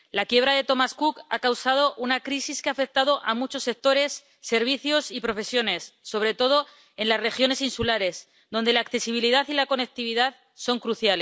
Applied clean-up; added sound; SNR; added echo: none; none; none; none.